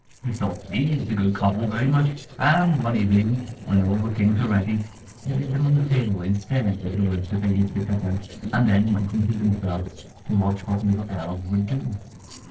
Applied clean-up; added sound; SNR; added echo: neural separator model SepFormer DNS4.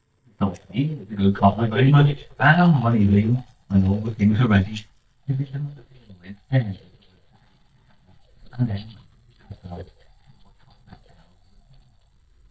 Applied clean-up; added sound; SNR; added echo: neural mask model DeepFilterNet 3.